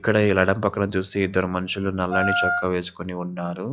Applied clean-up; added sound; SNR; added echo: classical method log-MMSE.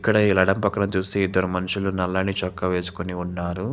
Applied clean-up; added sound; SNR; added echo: none; none; none; none.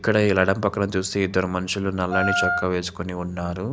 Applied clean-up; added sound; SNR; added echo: none; Wind instrument, woodwind instrument; 2 dB; none.